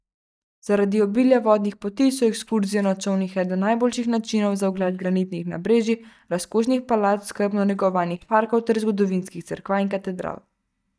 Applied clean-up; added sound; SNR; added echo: neural mask model DeepFilterNet 3.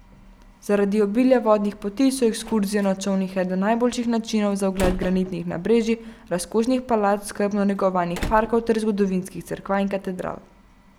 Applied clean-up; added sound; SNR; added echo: none; Slam; 16 dB; none.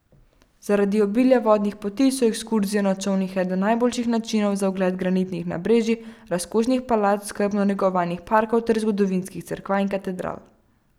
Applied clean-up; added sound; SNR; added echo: none; none; none; none.